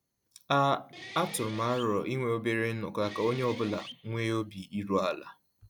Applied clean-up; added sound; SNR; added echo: none; Guitar; 17 dB; none.